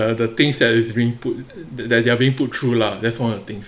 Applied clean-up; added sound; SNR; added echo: none; none; none; none.